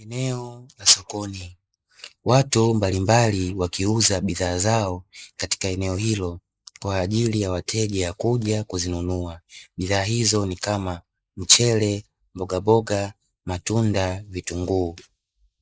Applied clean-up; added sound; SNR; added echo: neural mask model Resemble Enhance denoiser.